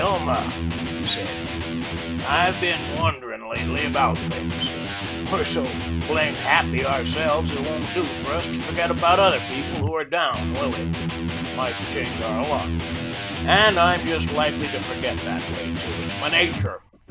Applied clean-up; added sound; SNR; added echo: none; Electric guitar; 3 dB; none.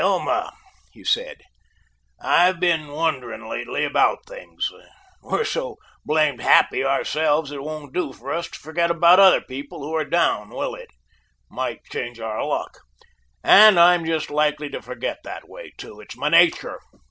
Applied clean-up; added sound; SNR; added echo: none; none; none; none.